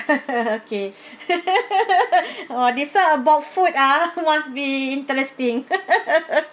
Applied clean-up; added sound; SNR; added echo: none; none; none; none.